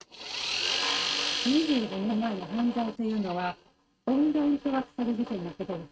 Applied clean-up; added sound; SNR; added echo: neural mask model RNNoise.